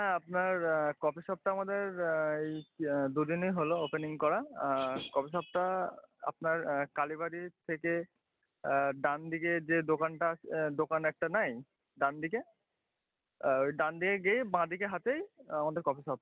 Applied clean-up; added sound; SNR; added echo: none; none; none; none.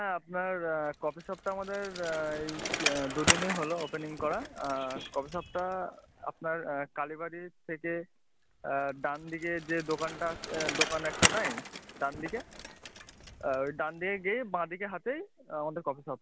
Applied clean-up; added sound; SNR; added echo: none; Bicycle; 3 dB; none.